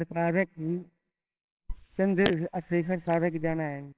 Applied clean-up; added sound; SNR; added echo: neural separator model SepFormer WHAMR!.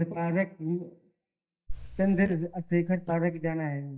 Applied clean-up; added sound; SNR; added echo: neural mask model DeepFilterNet 3.